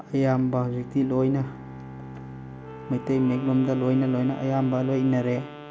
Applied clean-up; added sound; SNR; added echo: none; Wind instrument, woodwind instrument + Bowed string instrument; 15 dB; none.